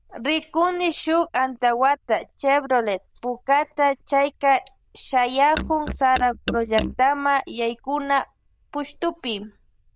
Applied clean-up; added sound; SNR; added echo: neural diffusion model UNIVERSE++.